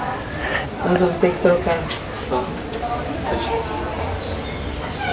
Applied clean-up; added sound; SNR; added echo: none; none; none; none.